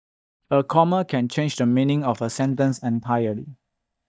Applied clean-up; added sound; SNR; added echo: neural mask model DeepFilterNet 3.